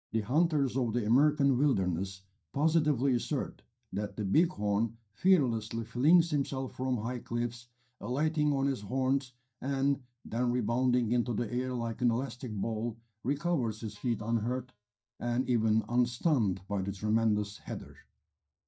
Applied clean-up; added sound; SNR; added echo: neural mask model DeepFilterNet 3.